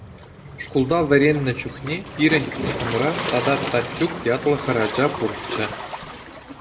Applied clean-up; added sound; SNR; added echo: none; Waves, surf; 7 dB; reverberation time 1.0 s.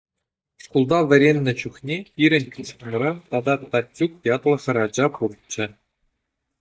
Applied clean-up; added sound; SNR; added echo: neural mask model DeepFilterNet 3.